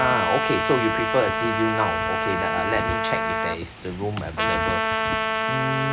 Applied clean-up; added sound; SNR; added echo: none; Trumpet; -2 dB; none.